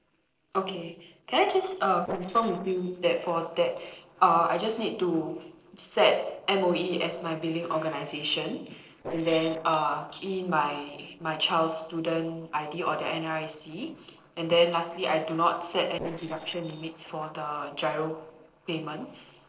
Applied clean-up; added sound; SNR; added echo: neural separator model SepFormer DNS4.